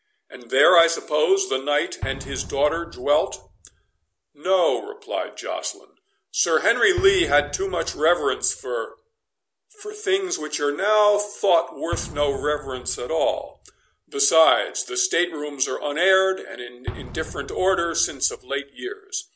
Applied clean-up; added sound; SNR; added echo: none; Explosion; 18 dB; none.